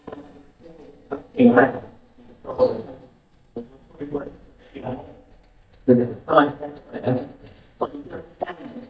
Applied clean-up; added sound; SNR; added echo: neural mask model DeepFilterNet 3.